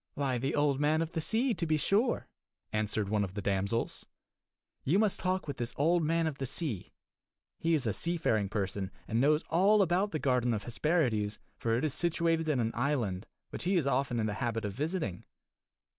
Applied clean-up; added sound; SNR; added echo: none; none; none; none.